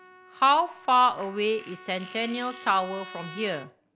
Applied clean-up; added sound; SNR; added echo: none; Fart + Trumpet; 18 dB; none.